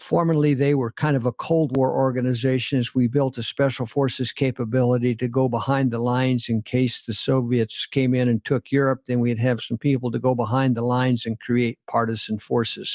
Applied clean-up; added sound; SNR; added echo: none; none; none; none.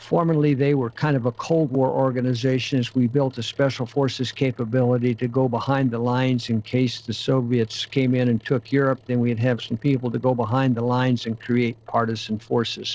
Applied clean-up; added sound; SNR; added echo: neural separator model SepFormer DNS4.